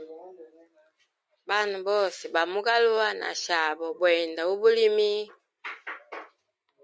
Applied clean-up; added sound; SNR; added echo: none; none; none; none.